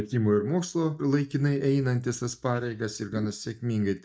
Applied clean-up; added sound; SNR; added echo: neural mask model DeepFilterNet 3.